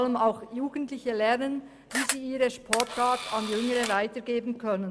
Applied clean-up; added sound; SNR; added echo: none; Camera; 5 dB; none.